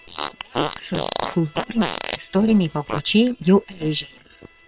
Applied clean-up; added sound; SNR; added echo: neural separator model SepFormer WHAM!.